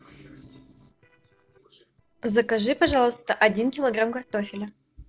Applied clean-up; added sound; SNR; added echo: neural separator model SepFormer DNS4.